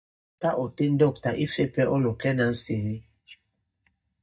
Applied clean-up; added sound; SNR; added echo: neural mask model DeepFilterNet 3.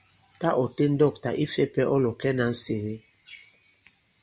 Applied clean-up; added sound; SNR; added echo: none; none; none; none.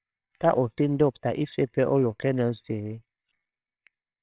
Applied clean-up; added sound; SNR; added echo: neural separator model SepFormer WHAMR!.